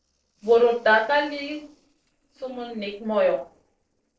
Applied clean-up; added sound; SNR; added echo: neural separator model SepFormer DNS4.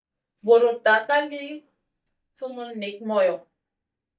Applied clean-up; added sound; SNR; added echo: neural mask model DeepFilterNet 3.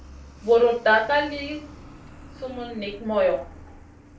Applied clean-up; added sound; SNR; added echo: none; Truck; 19 dB; reverberation time 0.3 s.